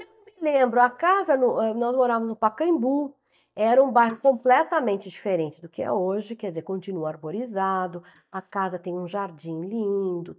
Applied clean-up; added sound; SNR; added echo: neural mask model DeepFilterNet 3.